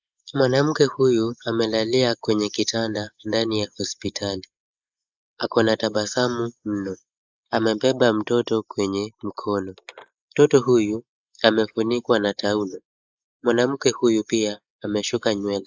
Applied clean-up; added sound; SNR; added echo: neural mask model Resemble Enhance denoiser.